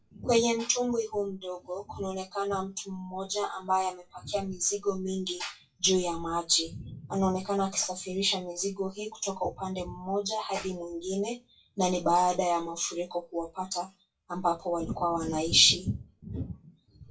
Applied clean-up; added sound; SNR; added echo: classical method WPE with log-MMSE.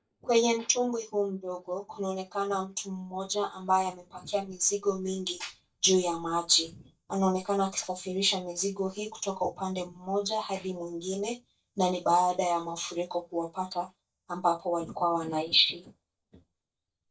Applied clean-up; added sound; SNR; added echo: neural mask model DeepFilterNet 3.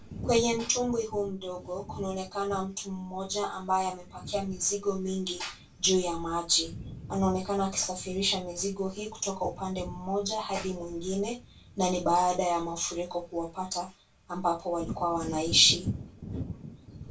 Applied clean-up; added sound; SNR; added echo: none; Thunder / Wind; 13 dB; reverberation time 0.2 s.